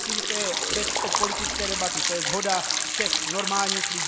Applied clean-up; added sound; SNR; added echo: none; Liquid; -5 dB; none.